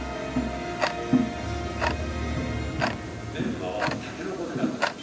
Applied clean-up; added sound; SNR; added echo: none; Tick-tock; -1 dB; reverberation time 0.9 s.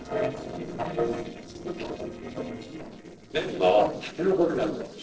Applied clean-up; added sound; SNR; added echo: neural separator model SepFormer DNS4.